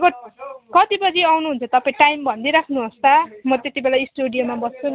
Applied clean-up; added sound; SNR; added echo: none; none; none; none.